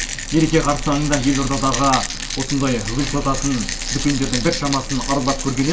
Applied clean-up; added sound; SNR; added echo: none; Rattle; 5 dB; reverberation time 0.2 s.